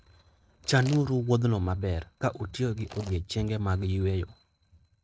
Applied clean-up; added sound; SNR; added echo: neural mask model RNNoise.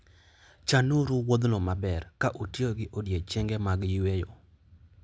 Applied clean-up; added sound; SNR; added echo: none; none; none; none.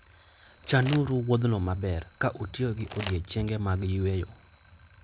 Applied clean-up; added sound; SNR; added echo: none; Alarm + Crumpling, crinkling; 16 dB; none.